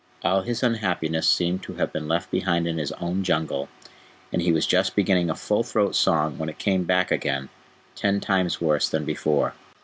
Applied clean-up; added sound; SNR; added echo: none; none; none; none.